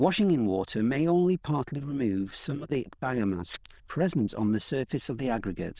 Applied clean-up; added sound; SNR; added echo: neural diffusion model UNIVERSE++.